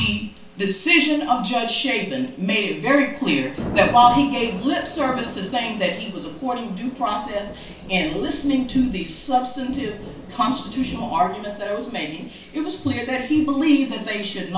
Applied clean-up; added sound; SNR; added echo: none; Thunder / Rain; 15 dB; reverberation time 0.3 s.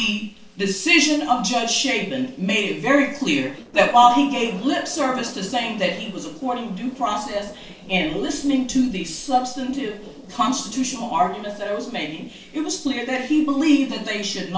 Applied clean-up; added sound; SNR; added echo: neural separator model SepFormer DNS4.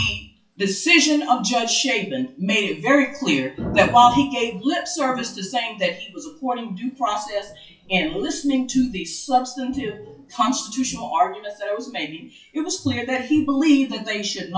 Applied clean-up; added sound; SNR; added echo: classical method WPE with log-MMSE.